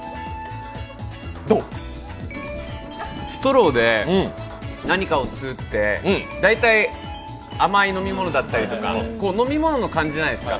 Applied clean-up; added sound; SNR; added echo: none; Rain; 19 dB; none.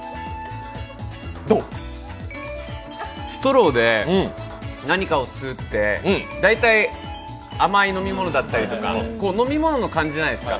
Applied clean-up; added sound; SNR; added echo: none; none; none; none.